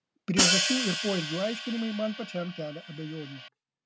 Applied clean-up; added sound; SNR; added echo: none; Hi-hat; -2 dB; none.